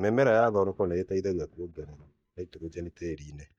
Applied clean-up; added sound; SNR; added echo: neural mask model DeepFilterNet 3.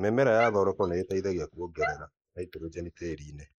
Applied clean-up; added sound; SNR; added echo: neural mask model Resemble Enhance denoiser.